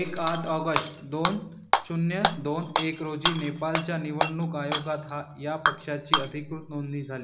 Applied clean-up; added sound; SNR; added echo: none; Shatter / Hammer; -1 dB; none.